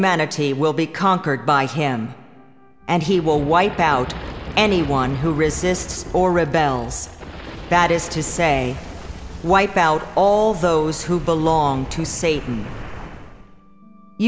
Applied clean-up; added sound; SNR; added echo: none; none; none; none.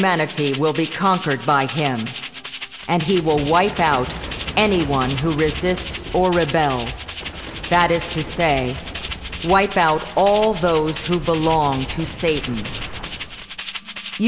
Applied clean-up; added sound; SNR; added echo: none; Rattle (instrument); 10 dB; none.